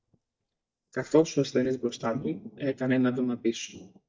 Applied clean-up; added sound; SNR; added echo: neural mask model DeepFilterNet 3.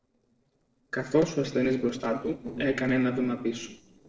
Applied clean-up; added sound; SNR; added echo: neural separator model SepFormer DNS4.